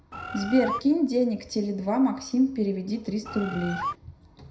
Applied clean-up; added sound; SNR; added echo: none; Bird; 7 dB; reverberation time 0.4 s.